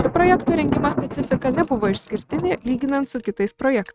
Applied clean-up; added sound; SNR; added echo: neural mask model RNNoise.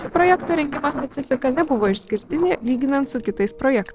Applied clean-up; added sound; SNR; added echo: neural separator model SepFormer DNS4.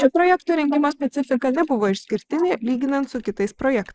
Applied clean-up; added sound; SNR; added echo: neural mask model Resemble Enhance denoiser.